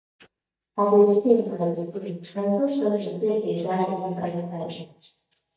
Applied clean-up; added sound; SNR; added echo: neural mask model DeepFilterNet 3.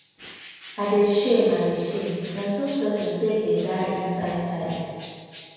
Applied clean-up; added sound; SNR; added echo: none; Bird; 19 dB; reverberation time 1.9 s.